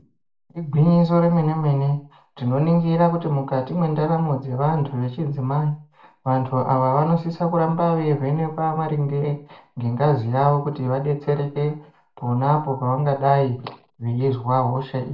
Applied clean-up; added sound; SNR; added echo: none; none; none; reverberation time 0.4 s.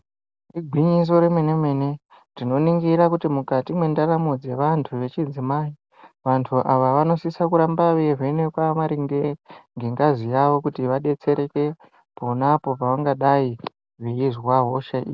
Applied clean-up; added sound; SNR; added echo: none; none; none; none.